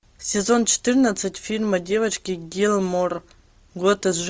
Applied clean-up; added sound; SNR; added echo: none; none; none; none.